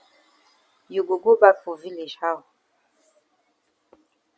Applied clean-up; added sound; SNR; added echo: none; none; none; none.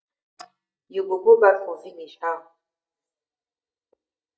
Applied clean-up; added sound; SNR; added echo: neural mask model DeepFilterNet 3.